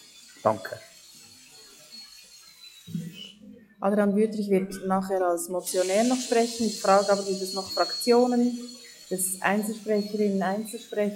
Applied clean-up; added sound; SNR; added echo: classical method log-MMSE.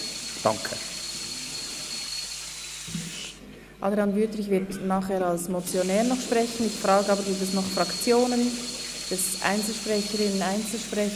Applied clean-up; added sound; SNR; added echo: none; Sink (filling or washing) / Water tap, faucet; 9 dB; none.